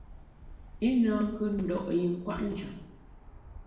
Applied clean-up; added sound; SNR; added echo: none; Bird; 16 dB; reverberation time 0.8 s.